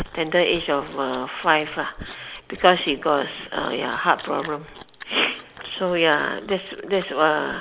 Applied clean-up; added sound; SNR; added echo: none; Chewing, mastication; 19 dB; none.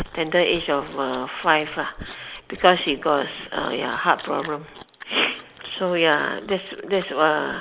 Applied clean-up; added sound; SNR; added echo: neural mask model Resemble Enhance denoiser.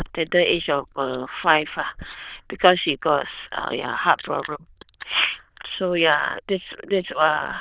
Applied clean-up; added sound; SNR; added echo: neural diffusion model UNIVERSE++.